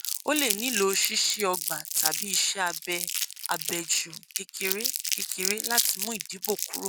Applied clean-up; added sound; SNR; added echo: none; Crumpling, crinkling; 1 dB; none.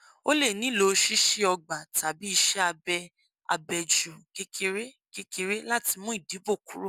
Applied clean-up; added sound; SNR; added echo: none; none; none; none.